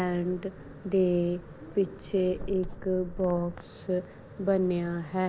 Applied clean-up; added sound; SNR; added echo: none; none; none; none.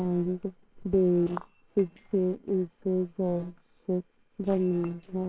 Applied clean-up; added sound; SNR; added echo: neural separator model SepFormer WHAMR!.